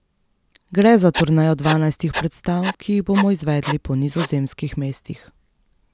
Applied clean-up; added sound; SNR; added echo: none; Writing; 10 dB; none.